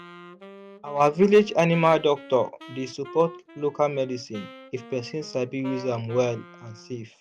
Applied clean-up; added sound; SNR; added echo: none; Wind instrument, woodwind instrument; 20 dB; none.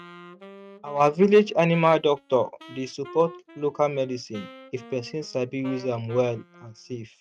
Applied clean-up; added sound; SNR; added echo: neural mask model RNNoise.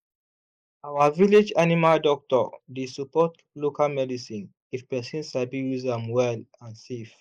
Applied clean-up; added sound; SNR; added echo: neural mask model Resemble Enhance denoiser.